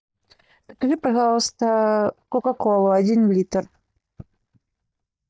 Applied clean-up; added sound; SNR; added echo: neural mask model DeepFilterNet 3.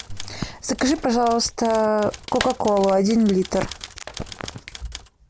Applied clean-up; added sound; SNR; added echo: none; Clapping + Typewriter; 14 dB; none.